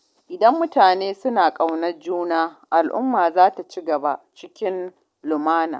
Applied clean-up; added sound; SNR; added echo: none; none; none; none.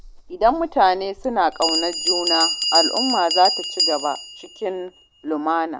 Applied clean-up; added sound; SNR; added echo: none; Bell; 3 dB; none.